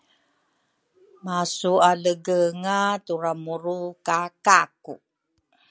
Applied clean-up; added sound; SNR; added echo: none; none; none; none.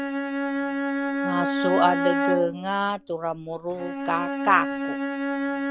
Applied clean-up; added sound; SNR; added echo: none; Bowed string instrument; 0 dB; none.